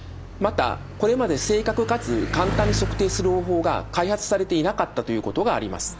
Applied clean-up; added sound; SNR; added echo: none; Bicycle; 8 dB; none.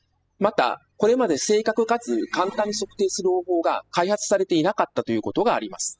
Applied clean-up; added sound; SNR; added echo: classical method spectral subtraction.